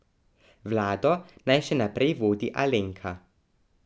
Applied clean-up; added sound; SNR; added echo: none; none; none; none.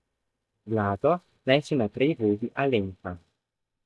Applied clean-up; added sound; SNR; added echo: neural mask model DeepFilterNet 3.